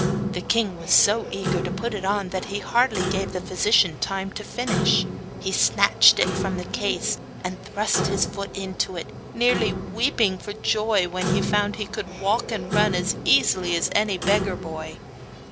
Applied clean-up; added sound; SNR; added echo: none; Clock; 5 dB; none.